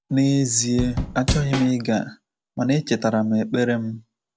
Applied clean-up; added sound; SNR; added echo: none; Drum / Drum kit; 3 dB; none.